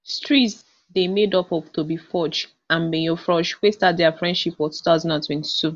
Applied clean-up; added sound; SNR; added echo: none; none; none; none.